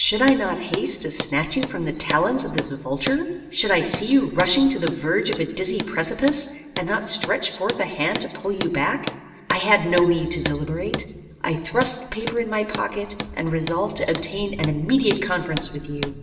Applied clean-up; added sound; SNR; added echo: none; Hammer; 12 dB; reverberation time 2.7 s.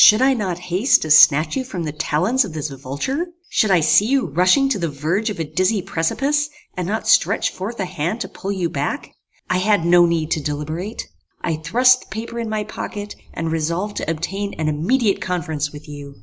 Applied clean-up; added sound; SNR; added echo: none; none; none; none.